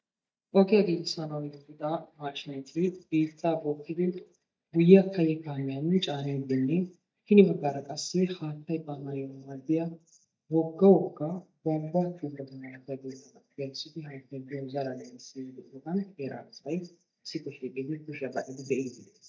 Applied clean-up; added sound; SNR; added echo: neural mask model DeepFilterNet 3.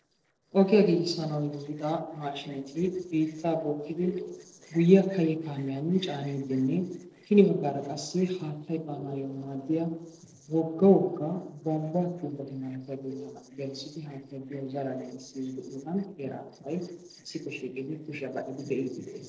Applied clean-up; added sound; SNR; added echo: neural separator model SepFormer DNS4.